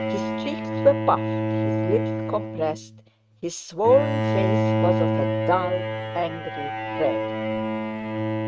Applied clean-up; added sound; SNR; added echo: neural mask model RNNoise.